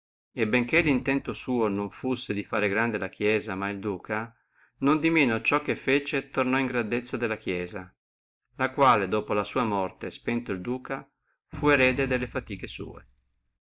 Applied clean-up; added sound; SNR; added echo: neural mask model DeepFilterNet 3.